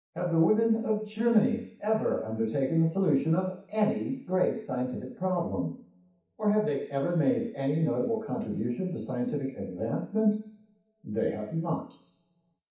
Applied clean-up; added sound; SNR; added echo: none; none; none; reverberation time 0.7 s.